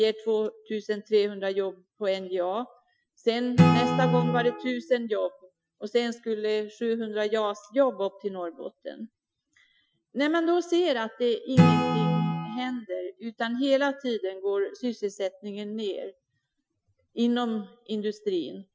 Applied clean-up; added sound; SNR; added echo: classical method Wiener filter.